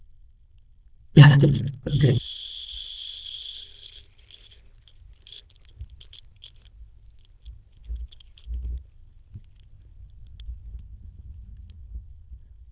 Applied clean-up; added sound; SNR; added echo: neural diffusion model UNIVERSE++.